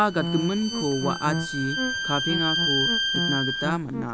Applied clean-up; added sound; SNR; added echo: none; Bowed string instrument + Musical instrument; 0 dB; none.